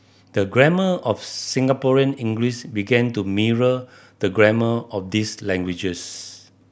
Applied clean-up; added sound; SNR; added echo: none; none; none; none.